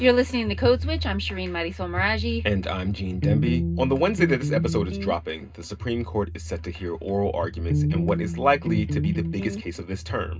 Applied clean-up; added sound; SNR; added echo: none; Electric guitar; 1 dB; reverberation time 0.2 s.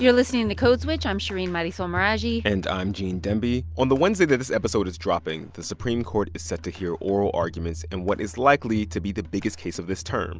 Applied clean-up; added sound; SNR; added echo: none; none; none; none.